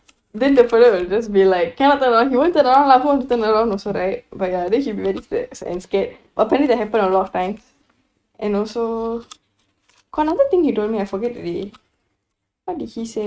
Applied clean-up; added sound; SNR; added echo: neural mask model RNNoise.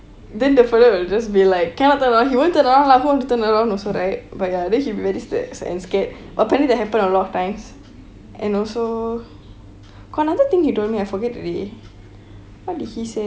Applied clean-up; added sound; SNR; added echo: none; none; none; none.